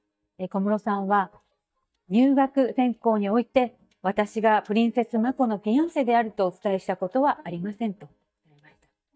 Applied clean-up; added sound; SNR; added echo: neural mask model DeepFilterNet 3.